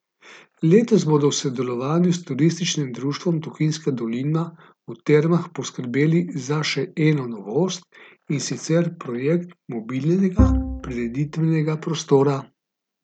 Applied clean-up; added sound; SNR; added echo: none; Bowed string instrument; 1 dB; none.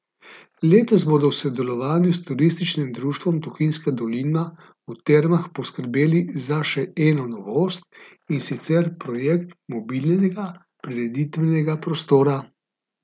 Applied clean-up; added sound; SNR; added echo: none; none; none; none.